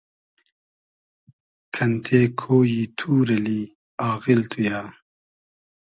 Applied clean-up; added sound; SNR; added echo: none; none; none; none.